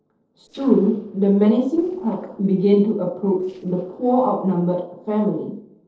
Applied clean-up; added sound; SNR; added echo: neural separator model SepFormer DNS4.